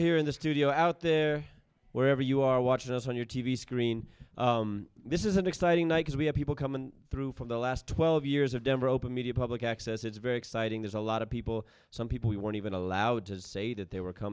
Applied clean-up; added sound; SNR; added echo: none; none; none; none.